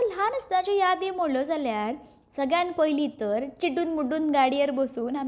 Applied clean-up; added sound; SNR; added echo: none; none; none; none.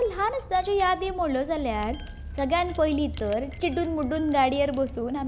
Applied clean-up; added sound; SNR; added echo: none; Wind chime; 12 dB; none.